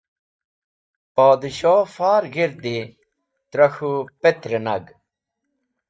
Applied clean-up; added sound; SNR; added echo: neural mask model DeepFilterNet 3.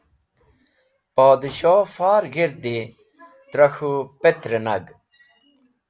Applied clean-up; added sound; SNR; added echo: none; none; none; none.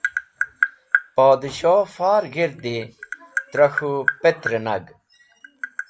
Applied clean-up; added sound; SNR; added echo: none; Tap; 7 dB; none.